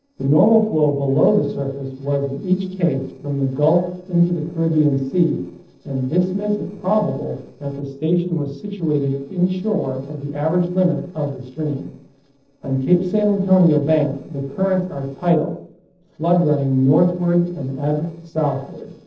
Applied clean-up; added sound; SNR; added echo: neural separator model SepFormer DNS4.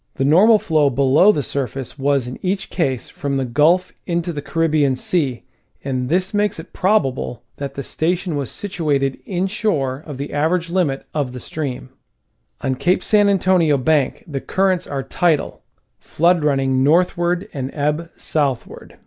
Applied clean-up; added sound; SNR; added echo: none; none; none; none.